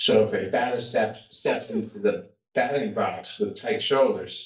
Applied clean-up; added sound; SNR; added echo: neural mask model DeepFilterNet 3.